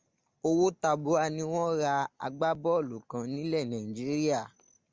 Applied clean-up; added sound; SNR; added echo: none; none; none; none.